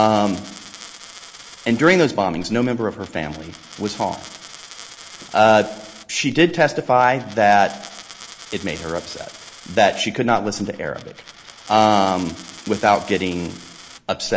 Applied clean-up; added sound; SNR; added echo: none; Coin (dropping); 20 dB; none.